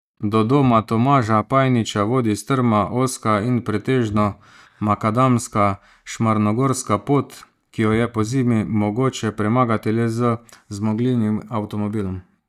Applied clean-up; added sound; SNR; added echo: neural mask model DeepFilterNet 3.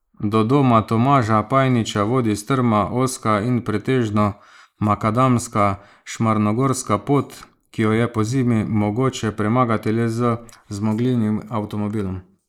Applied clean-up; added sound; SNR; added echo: neural mask model Resemble Enhance denoiser.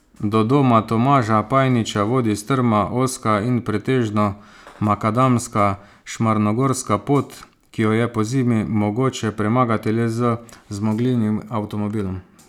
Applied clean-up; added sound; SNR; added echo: none; none; none; none.